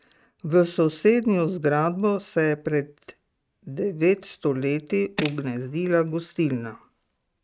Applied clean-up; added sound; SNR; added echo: neural mask model RNNoise.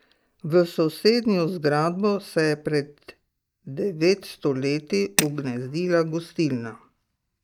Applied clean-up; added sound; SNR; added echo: neural mask model DeepFilterNet 3.